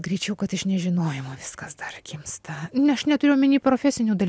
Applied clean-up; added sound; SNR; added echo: none; none; none; none.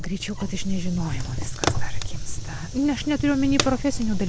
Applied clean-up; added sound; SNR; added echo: none; Fire; 0 dB; none.